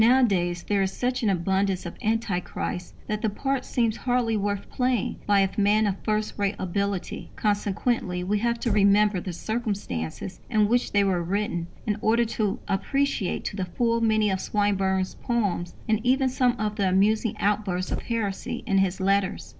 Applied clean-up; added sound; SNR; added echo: none; Fire; 14 dB; none.